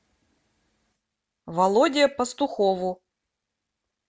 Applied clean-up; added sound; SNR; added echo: none; none; none; none.